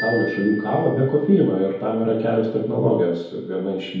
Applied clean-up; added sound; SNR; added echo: none; Marimba, xylophone; 16 dB; reverberation time 2.0 s.